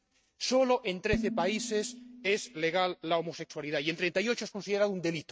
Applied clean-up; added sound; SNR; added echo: neural mask model RNNoise.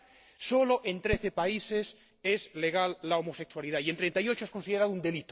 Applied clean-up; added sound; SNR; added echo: neural separator model SepFormer DNS4.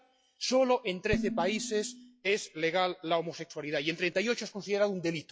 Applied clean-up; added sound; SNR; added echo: classical method log-MMSE.